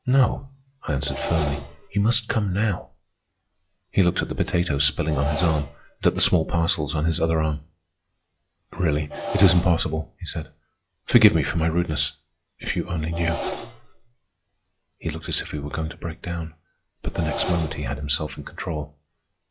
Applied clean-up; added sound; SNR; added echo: classical method log-MMSE.